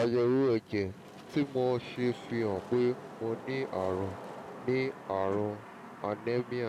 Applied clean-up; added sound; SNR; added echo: none; Wind / Rain; 14 dB; none.